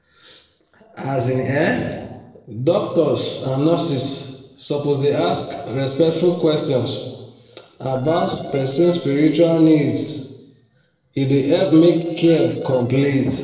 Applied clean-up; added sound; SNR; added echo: neural separator model SepFormer DNS4.